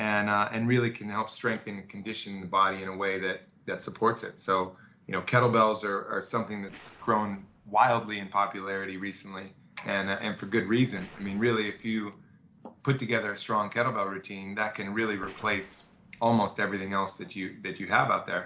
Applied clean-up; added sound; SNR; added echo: neural separator model SepFormer DNS4.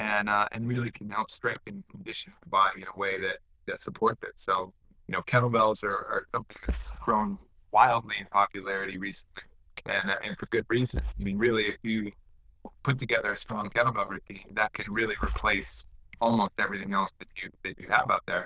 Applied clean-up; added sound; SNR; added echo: neural diffusion model UNIVERSE++.